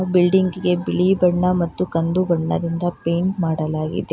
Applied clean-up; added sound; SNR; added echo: none; none; none; none.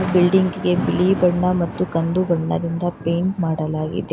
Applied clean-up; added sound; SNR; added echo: none; Thunder / Rain; 11 dB; none.